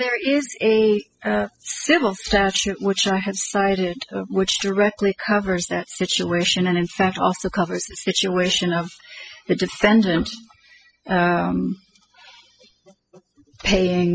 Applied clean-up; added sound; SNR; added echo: classical method spectral subtraction.